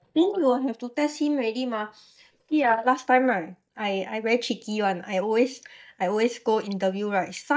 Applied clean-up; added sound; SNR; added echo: neural mask model DeepFilterNet 3.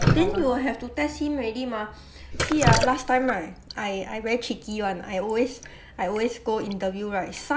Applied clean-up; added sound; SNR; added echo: none; Drip; 4 dB; none.